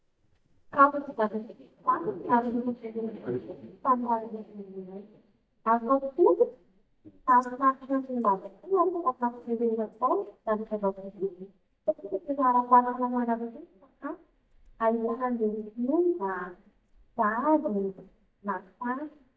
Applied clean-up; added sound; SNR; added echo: neural mask model DeepFilterNet 3.